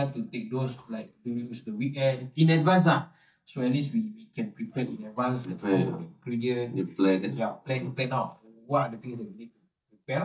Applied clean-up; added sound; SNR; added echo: neural mask model DeepFilterNet 3.